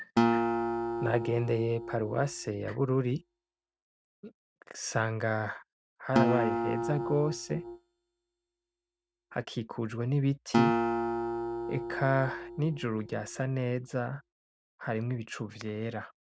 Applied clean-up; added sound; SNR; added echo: neural mask model RNNoise.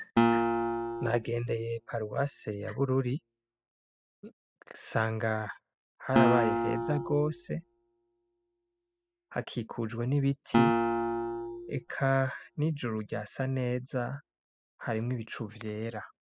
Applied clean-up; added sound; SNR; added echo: classical method spectral subtraction.